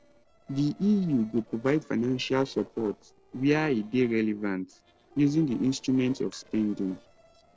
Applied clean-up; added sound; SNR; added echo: neural separator model SepFormer DNS4.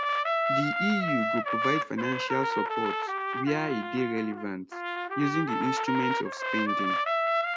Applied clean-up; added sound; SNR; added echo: none; Trumpet; -2 dB; none.